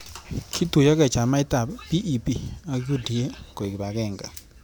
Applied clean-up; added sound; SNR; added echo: none; none; none; none.